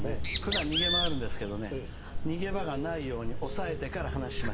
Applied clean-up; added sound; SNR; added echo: none; Bird; -3 dB; none.